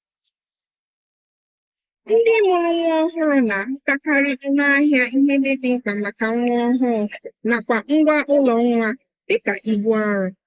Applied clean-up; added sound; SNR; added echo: neural mask model Resemble Enhance denoiser.